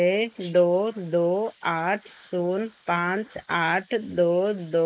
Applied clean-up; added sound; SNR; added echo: neural mask model Resemble Enhance denoiser.